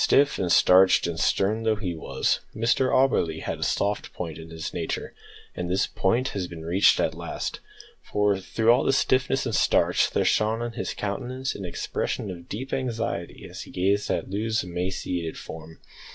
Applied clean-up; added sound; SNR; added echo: none; none; none; none.